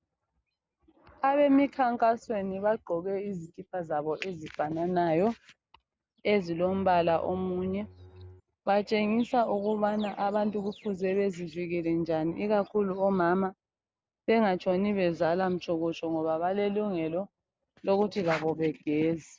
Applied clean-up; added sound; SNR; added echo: none; Bowed string instrument; 20 dB; none.